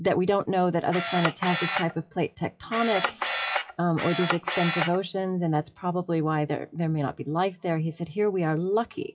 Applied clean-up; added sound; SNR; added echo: classical method WPE with log-MMSE.